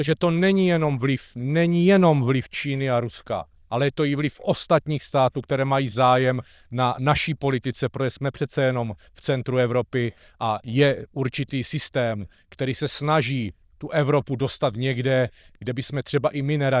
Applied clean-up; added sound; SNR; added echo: neural diffusion model UNIVERSE++.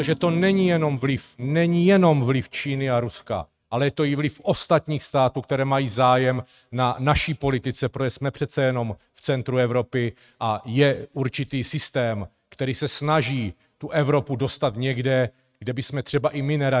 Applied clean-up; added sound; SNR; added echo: neural mask model RNNoise.